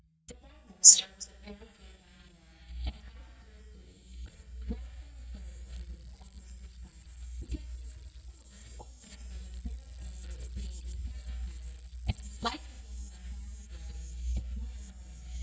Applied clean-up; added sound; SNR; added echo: neural mask model DeepFilterNet 3.